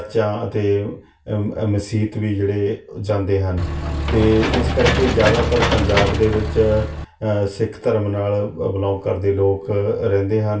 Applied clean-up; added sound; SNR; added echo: none; Engine / Mechanisms; 0 dB; reverberation time 0.2 s.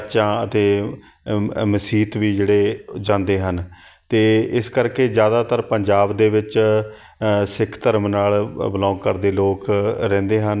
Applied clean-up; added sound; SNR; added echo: none; none; none; none.